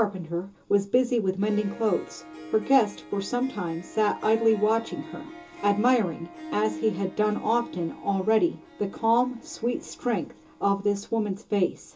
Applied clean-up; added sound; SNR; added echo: none; Harp; 17 dB; reverberation time 0.2 s.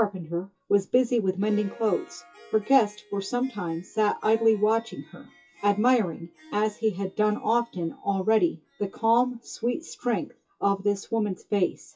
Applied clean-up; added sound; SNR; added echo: classical method WPE with log-MMSE.